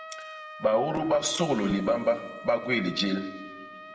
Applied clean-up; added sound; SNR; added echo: none; Trumpet; 15 dB; reverberation time 1.3 s.